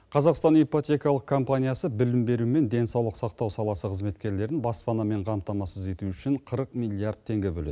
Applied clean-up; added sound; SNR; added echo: none; none; none; none.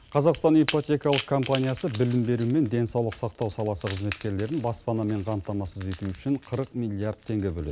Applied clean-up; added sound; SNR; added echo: none; Crack / Crackle; 16 dB; none.